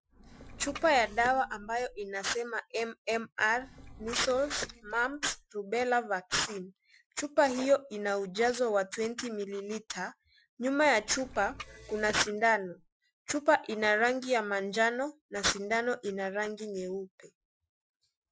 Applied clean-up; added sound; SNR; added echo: classical method Wiener filter.